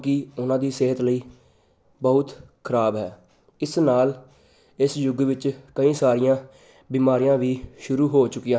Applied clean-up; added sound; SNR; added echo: none; none; none; none.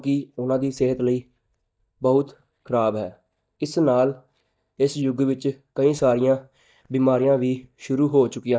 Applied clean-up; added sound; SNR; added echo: neural mask model DeepFilterNet 3.